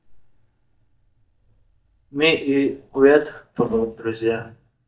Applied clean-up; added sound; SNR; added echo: neural mask model DeepFilterNet 3.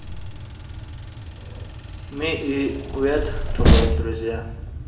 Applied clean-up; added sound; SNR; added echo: none; Train; -5 dB; reverberation time 0.8 s.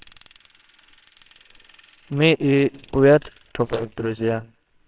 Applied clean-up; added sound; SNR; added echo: neural separator model SepFormer WHAMR!.